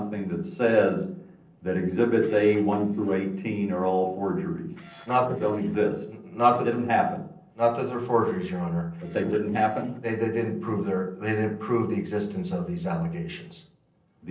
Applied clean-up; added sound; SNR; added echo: neural separator model SepFormer DNS4.